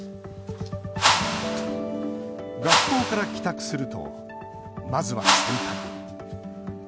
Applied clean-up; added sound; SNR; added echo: none; Whoosh, swoosh, swish; -4 dB; none.